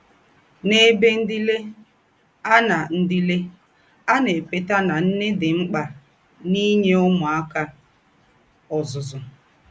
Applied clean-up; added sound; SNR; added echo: none; none; none; none.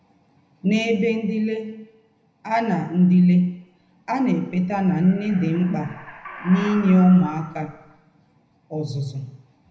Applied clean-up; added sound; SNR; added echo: none; Animal; 17 dB; reverberation time 0.7 s.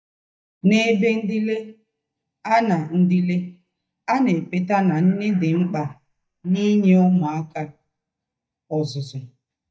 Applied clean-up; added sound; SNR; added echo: neural mask model DeepFilterNet 3.